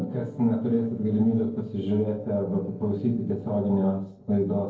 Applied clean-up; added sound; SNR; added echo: neural separator model SepFormer DNS4.